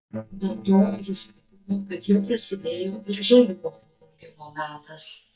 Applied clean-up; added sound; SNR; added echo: neural mask model DeepFilterNet 3.